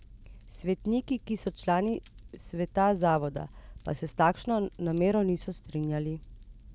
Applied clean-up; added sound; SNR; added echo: none; Fire; 19 dB; none.